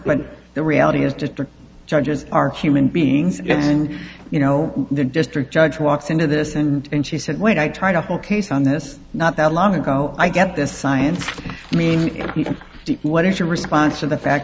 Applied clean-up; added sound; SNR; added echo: none; none; none; none.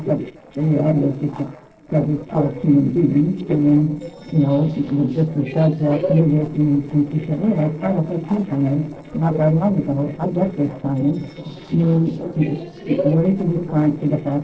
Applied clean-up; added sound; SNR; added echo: neural separator model SepFormer DNS4.